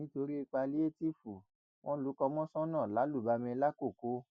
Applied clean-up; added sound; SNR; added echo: none; none; none; none.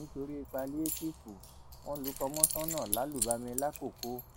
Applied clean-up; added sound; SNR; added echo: none; Keys jangling; 1 dB; none.